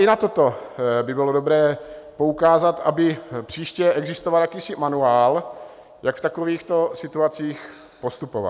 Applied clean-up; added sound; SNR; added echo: none; none; none; none.